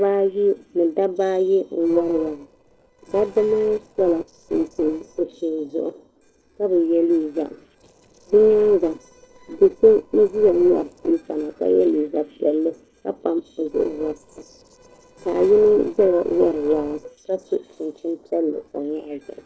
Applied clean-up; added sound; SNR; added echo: neural separator model SepFormer DNS4.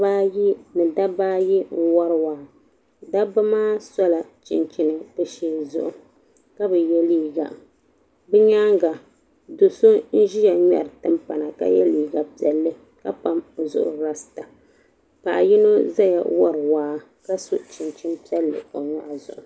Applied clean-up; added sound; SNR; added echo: none; none; none; none.